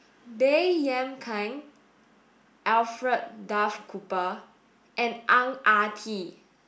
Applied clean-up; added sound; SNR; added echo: none; none; none; none.